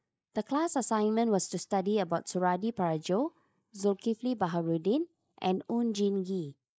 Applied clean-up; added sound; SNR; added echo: neural mask model Resemble Enhance denoiser.